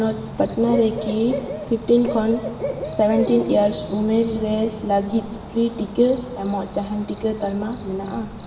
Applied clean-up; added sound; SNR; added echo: none; Cricket / Bird; 10 dB; reverberation time 1.6 s.